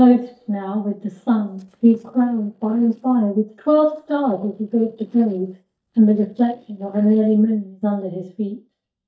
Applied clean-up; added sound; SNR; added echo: neural mask model DeepFilterNet 3.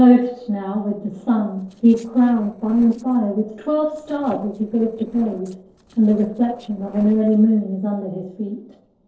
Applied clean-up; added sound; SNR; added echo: neural separator model SepFormer DNS4.